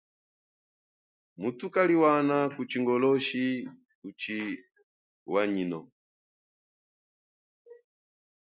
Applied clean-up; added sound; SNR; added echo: none; none; none; none.